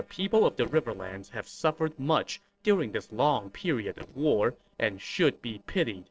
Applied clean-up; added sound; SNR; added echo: neural separator model SepFormer DNS4.